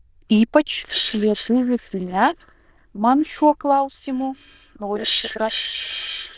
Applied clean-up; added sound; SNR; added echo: neural diffusion model UNIVERSE++.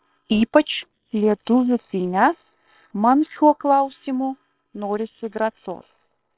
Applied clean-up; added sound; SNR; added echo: neural separator model SepFormer WHAM!.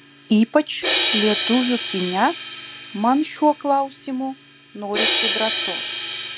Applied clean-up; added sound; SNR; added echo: none; Crash cymbal; 4 dB; none.